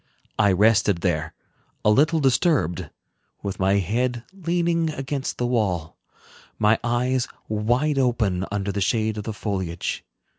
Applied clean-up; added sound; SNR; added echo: none; none; none; none.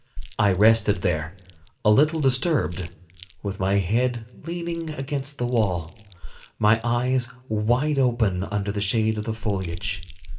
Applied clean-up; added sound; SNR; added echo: none; Chewing, mastication; 13 dB; reverberation time 0.5 s.